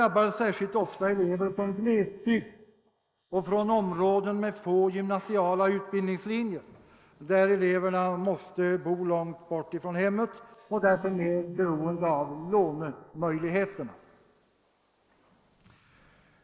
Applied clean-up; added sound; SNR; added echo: neural mask model Resemble Enhance denoiser.